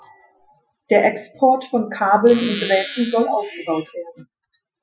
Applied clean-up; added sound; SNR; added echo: classical method Wiener filter.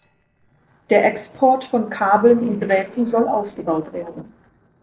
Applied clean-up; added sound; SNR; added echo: neural separator model SepFormer DNS4.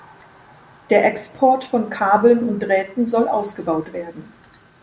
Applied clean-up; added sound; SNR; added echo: none; none; none; none.